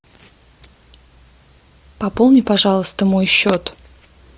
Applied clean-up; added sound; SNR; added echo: none; none; none; none.